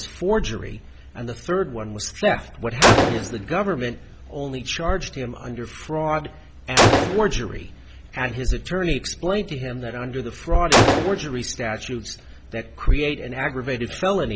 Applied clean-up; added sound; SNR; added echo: none; Gunshot, gunfire; 1 dB; none.